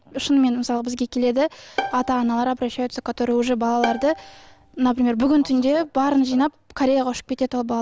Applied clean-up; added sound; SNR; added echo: none; Bowed string instrument; 13 dB; none.